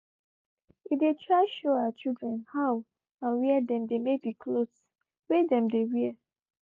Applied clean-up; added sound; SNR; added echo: none; none; none; none.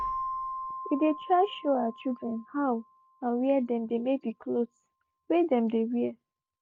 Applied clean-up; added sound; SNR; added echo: none; Keyboard (musical); 12 dB; none.